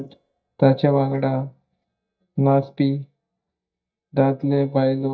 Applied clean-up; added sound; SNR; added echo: neural mask model DeepFilterNet 3.